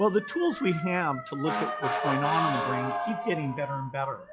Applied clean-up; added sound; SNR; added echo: classical method log-MMSE.